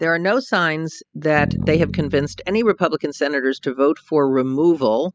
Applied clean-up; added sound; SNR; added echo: classical method spectral subtraction.